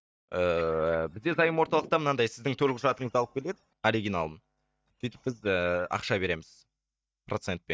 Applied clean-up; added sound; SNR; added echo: neural mask model DeepFilterNet 3.